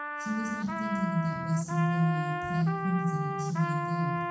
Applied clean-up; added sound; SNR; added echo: none; Trumpet; 4 dB; reverberation time 1.1 s.